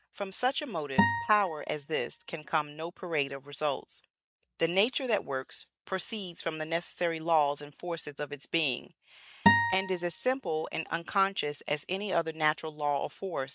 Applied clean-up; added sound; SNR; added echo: neural mask model RNNoise.